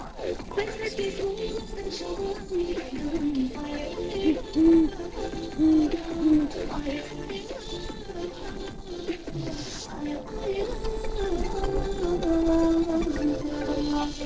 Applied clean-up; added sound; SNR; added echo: neural separator model SepFormer DNS4.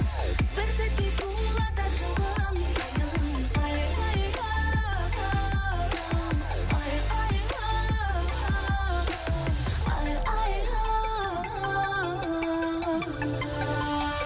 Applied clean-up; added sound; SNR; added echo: none; none; none; none.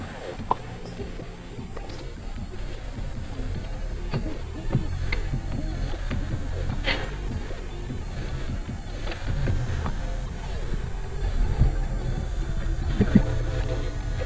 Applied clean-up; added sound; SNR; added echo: neural mask model DeepFilterNet 3.